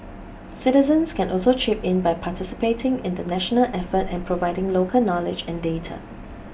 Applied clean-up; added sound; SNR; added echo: none; none; none; none.